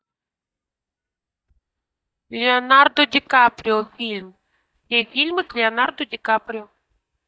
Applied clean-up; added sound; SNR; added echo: neural mask model DeepFilterNet 3.